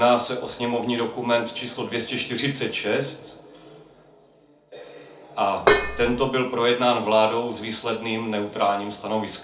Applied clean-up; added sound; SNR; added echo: none; Dishes, pots, and pans; -4 dB; reverberation time 0.4 s.